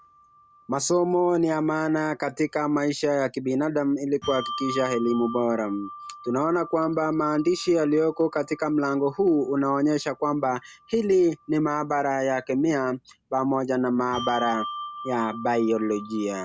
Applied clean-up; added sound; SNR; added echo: none; Bell; 16 dB; none.